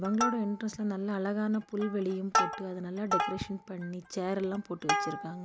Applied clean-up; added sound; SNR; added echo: none; Plucked string instrument; 2 dB; none.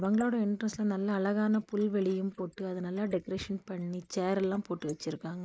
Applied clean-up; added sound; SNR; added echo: neural mask model Resemble Enhance denoiser.